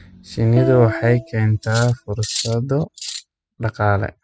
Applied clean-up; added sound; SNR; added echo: classical method spectral subtraction.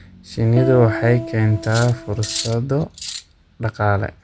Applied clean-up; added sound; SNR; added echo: none; Cutlery, silverware + Piano; 9 dB; none.